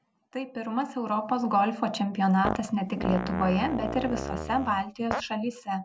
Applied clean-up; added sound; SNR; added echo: none; Fart; 6 dB; none.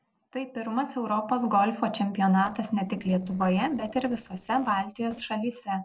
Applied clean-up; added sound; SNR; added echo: neural separator model SepFormer DNS4.